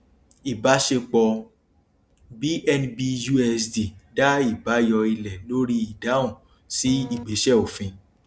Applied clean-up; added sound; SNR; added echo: none; Printer; 14 dB; none.